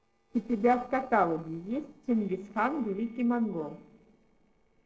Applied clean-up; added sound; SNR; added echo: neural separator model SepFormer DNS4.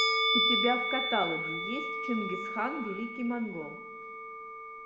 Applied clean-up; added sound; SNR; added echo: none; Musical instrument; -2 dB; reverberation time 1.2 s.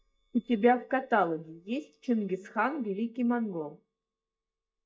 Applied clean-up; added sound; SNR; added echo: neural mask model DeepFilterNet 3.